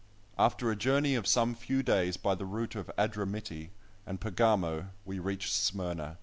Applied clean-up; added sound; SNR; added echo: none; none; none; none.